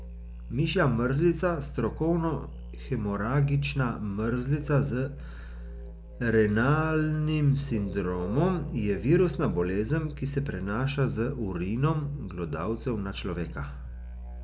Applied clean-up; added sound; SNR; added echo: none; Musical instrument; 12 dB; none.